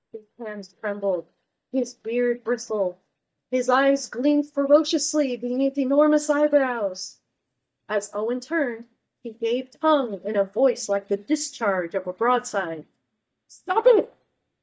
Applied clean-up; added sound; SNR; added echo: neural mask model DeepFilterNet 3.